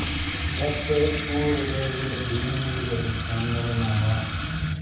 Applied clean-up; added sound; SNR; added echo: none; Sink (filling or washing) / Water tap, faucet; 0 dB; reverberation time 0.9 s.